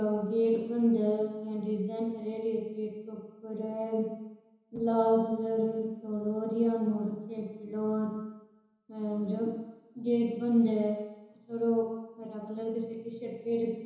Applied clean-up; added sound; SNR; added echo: none; none; none; reverberation time 1.0 s.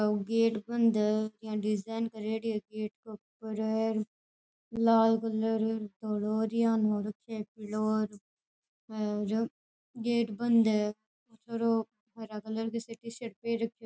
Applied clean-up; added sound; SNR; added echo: none; none; none; none.